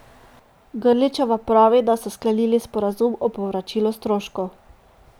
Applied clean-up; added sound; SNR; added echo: none; none; none; none.